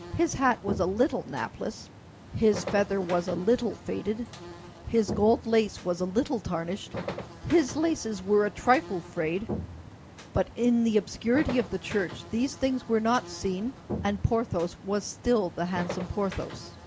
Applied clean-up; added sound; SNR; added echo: none; Buzz; 12 dB; none.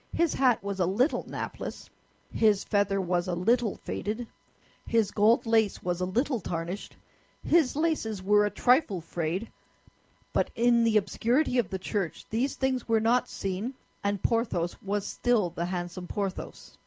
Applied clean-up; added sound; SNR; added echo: none; none; none; none.